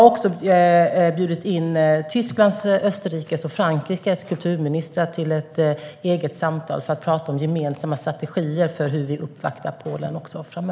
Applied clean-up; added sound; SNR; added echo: none; none; none; none.